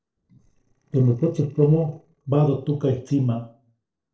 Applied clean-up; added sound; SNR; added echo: neural separator model SepFormer DNS4.